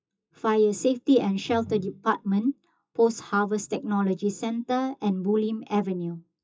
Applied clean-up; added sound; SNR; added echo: classical method WPE with log-MMSE.